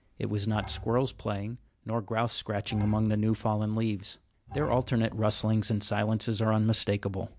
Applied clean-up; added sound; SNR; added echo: none; Bowed string instrument; 15 dB; none.